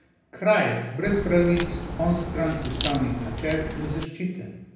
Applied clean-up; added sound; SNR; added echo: none; Crack; 3 dB; reverberation time 0.8 s.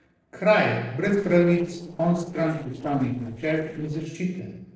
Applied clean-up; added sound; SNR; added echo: neural separator model SepFormer DNS4.